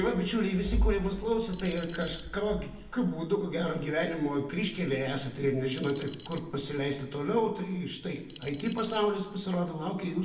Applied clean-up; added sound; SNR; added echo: none; Alarm; 13 dB; reverberation time 0.7 s.